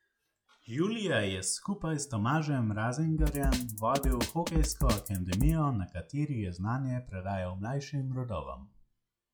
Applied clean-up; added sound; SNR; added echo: classical method log-MMSE.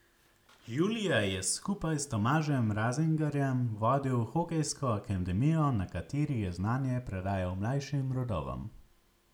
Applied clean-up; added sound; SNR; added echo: none; none; none; none.